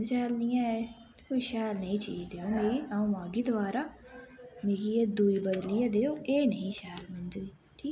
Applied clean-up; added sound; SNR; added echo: none; none; none; none.